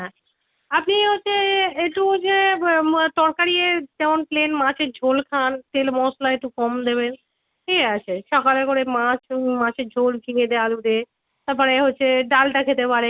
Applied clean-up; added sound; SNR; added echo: none; none; none; none.